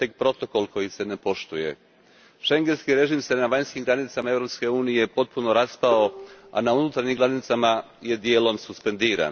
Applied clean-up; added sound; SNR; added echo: none; Bowed string instrument; 16 dB; none.